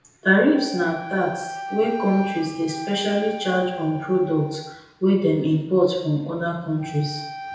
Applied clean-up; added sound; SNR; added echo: none; Wind instrument, woodwind instrument; 13 dB; reverberation time 0.9 s.